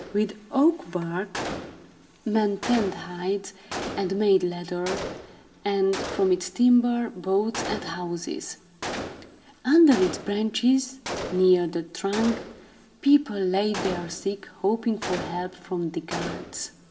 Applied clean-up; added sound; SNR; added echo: none; Gunshot, gunfire; 12 dB; reverberation time 0.4 s.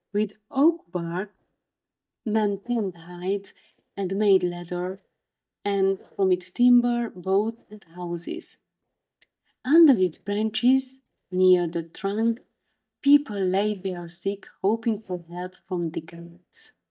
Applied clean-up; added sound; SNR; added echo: neural mask model DeepFilterNet 3.